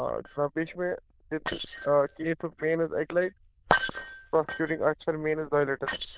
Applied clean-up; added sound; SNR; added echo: neural diffusion model UNIVERSE++.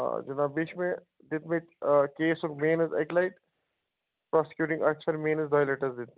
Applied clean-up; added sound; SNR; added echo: none; none; none; none.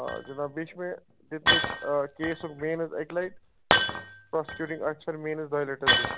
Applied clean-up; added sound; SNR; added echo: none; Shatter; -2 dB; none.